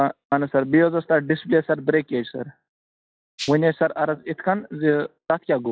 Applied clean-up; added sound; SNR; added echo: classical method log-MMSE.